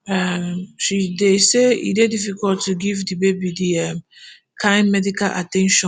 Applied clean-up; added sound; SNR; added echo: none; none; none; none.